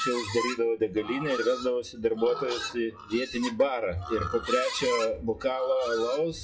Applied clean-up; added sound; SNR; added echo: classical method WPE with log-MMSE.